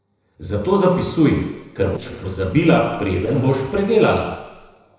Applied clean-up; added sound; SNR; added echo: neural separator model SepFormer DNS4.